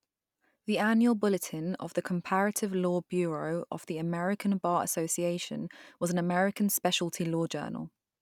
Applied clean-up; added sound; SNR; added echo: none; none; none; none.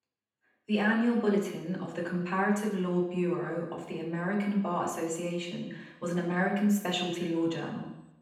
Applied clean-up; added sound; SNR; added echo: none; none; none; reverberation time 0.9 s.